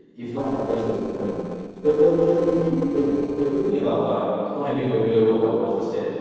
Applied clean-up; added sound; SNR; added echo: neural separator model SepFormer DNS4.